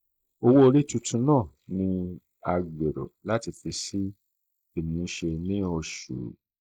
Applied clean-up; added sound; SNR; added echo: neural mask model Resemble Enhance denoiser.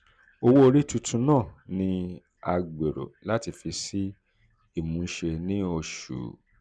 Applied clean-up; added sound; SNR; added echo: none; none; none; none.